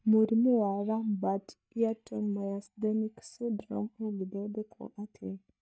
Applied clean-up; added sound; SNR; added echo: neural mask model DeepFilterNet 3.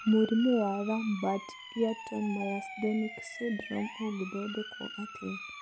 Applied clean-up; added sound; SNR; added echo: none; Siren; 12 dB; none.